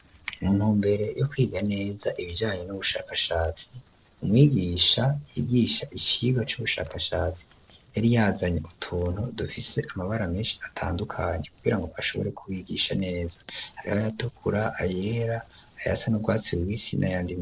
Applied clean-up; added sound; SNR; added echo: neural separator model SepFormer DNS4.